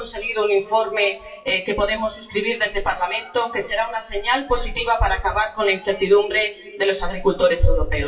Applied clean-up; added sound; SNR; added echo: classical method WPE with log-MMSE.